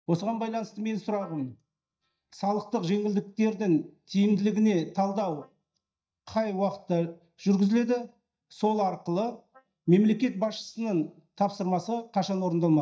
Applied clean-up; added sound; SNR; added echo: neural mask model DeepFilterNet 3.